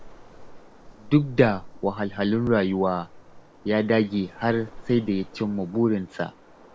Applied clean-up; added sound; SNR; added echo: none; Waves, surf; 19 dB; none.